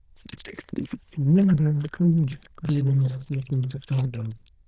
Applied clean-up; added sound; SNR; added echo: neural diffusion model UNIVERSE++.